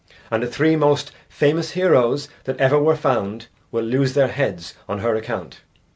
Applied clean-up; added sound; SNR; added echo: none; none; none; none.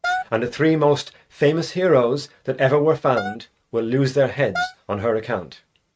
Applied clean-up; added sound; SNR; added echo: neural mask model RNNoise.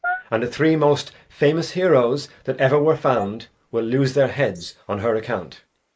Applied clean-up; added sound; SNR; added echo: neural mask model Resemble Enhance denoiser.